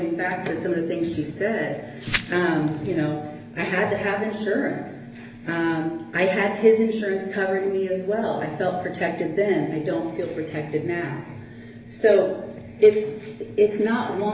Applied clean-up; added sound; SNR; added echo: none; Glass; 8 dB; reverberation time 0.3 s.